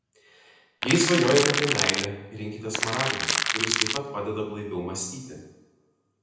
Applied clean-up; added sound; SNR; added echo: none; Crackle; -2 dB; reverberation time 0.9 s.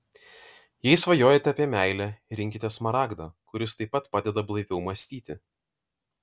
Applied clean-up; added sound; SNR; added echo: none; none; none; none.